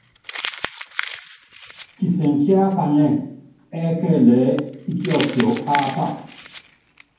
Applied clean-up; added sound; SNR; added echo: none; Crumpling, crinkling; 13 dB; reverberation time 0.9 s.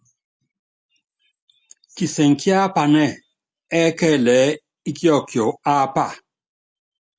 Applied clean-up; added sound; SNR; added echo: none; none; none; none.